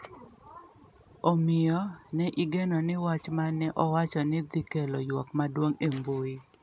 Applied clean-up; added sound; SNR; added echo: none; none; none; none.